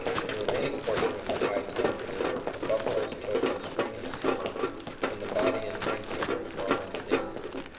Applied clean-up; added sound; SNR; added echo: none; Run; -4 dB; reverberation time 2.1 s.